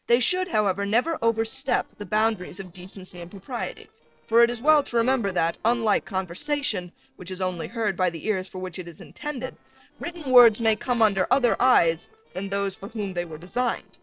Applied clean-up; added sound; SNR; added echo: neural separator model SepFormer DNS4.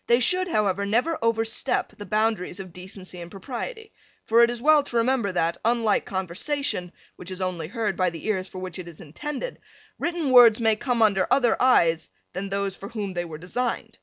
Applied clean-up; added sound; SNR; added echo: none; none; none; none.